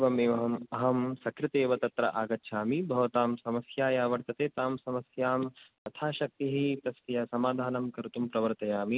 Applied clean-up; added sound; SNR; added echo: none; none; none; none.